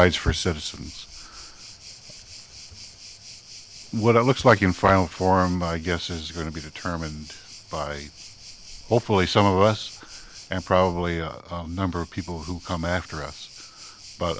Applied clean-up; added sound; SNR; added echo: none; Waves, surf; 19 dB; none.